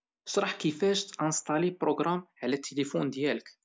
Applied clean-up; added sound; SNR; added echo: none; none; none; none.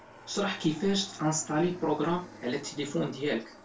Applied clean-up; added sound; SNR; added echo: none; Aircraft; 18 dB; reverberation time 0.2 s.